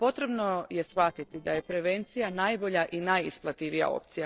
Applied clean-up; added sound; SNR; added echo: neural separator model SepFormer DNS4.